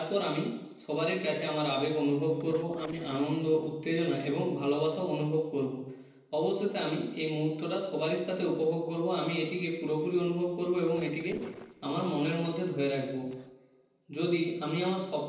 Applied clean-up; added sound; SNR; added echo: neural separator model SepFormer DNS4.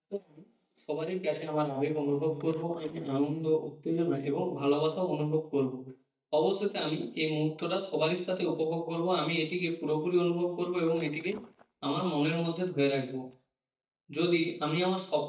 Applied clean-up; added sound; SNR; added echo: neural mask model DeepFilterNet 3.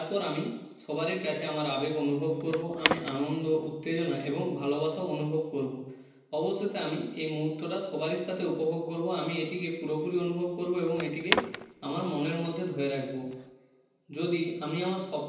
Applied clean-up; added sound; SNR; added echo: none; Skateboard; 6 dB; reverberation time 0.9 s.